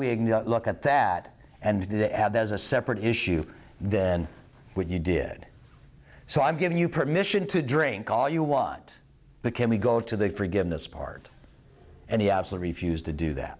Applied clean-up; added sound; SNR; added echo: none; none; none; none.